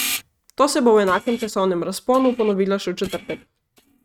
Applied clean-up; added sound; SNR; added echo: neural mask model RNNoise.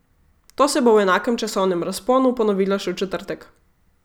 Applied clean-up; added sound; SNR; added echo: none; none; none; none.